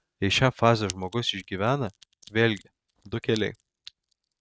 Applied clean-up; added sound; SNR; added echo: neural mask model RNNoise.